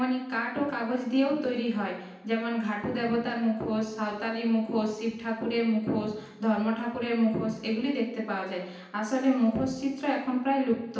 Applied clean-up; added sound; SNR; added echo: none; none; none; reverberation time 0.9 s.